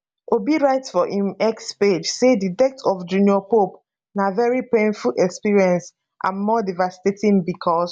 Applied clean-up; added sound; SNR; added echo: none; none; none; none.